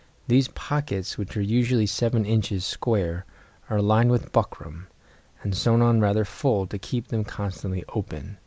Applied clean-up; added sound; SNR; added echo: none; none; none; none.